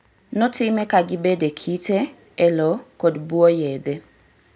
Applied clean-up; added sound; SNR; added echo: none; none; none; none.